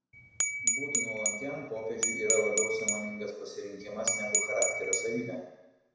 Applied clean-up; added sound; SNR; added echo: none; Glass / Bell; -4 dB; reverberation time 1.0 s.